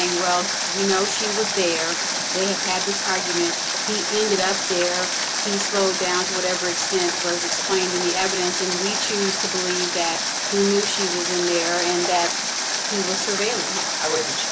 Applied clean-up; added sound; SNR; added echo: none; Water; -1 dB; none.